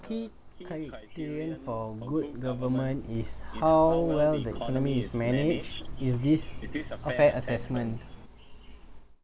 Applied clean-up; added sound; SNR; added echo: none; none; none; none.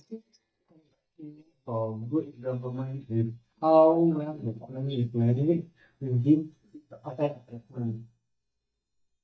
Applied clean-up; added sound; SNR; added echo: neural mask model DeepFilterNet 3.